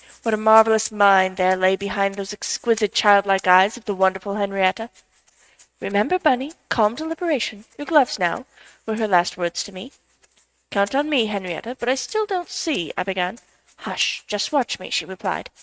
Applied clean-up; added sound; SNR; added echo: neural mask model RNNoise.